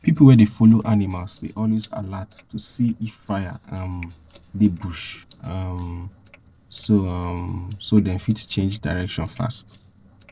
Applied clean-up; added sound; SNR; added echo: neural separator model SepFormer DNS4.